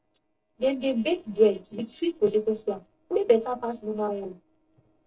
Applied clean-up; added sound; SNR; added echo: neural separator model SepFormer DNS4.